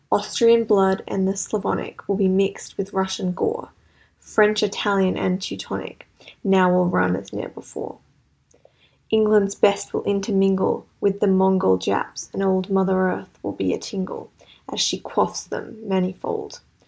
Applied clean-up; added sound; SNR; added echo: none; none; none; none.